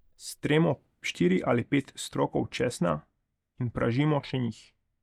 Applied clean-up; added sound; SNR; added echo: neural mask model DeepFilterNet 3.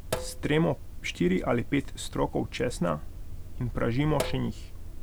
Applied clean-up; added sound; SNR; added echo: none; Sink (filling or washing); 6 dB; none.